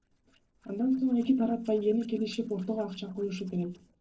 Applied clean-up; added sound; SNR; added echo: neural separator model SepFormer DNS4.